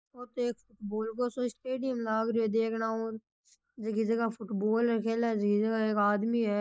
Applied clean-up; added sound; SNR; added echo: neural mask model Resemble Enhance denoiser.